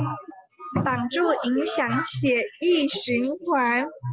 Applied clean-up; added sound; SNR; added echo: none; none; none; none.